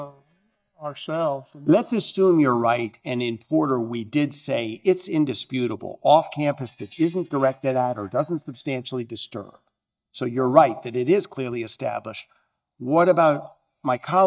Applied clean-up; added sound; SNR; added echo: neural mask model DeepFilterNet 3.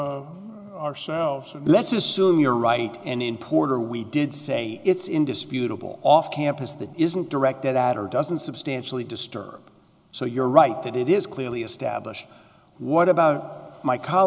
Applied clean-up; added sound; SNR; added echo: none; none; none; none.